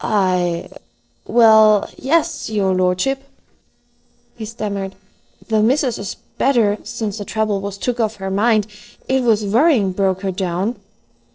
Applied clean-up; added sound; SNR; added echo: neural separator model SepFormer DNS4.